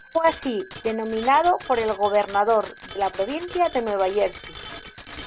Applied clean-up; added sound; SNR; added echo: none; Bicycle bell; 16 dB; none.